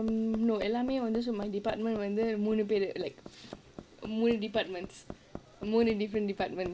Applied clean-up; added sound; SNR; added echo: none; Hammer; 16 dB; none.